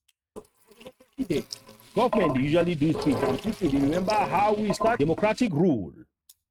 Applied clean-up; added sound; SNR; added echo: neural mask model RNNoise.